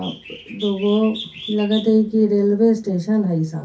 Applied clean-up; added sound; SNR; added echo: none; Bird; 18 dB; reverberation time 0.3 s.